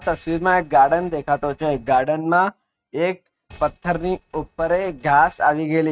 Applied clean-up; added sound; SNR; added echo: neural mask model RNNoise.